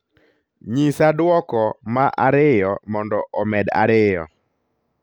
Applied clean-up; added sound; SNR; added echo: none; none; none; none.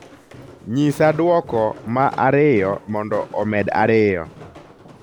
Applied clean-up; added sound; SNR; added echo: none; Walk, footsteps; 20 dB; none.